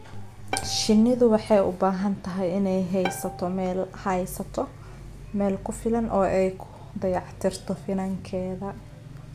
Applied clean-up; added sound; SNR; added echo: none; Bowed string instrument; 15 dB; none.